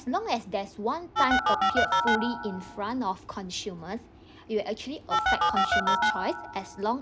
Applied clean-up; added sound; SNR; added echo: none; Telephone; -3 dB; none.